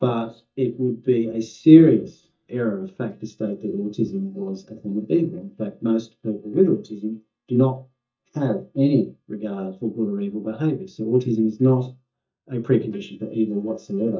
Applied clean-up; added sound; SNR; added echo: neural mask model DeepFilterNet 3.